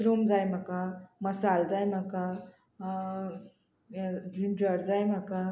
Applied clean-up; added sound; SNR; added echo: none; none; none; none.